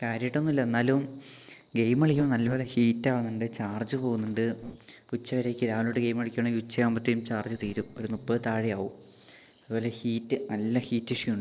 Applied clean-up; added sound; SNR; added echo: neural separator model SepFormer DNS4.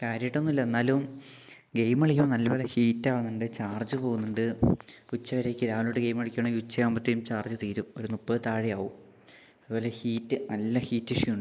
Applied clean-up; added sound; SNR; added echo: neural mask model Resemble Enhance denoiser.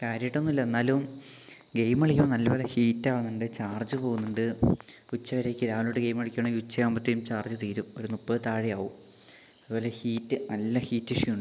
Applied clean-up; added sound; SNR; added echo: none; none; none; none.